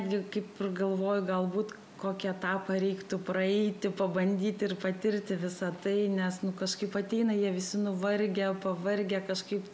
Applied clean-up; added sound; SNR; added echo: none; none; none; none.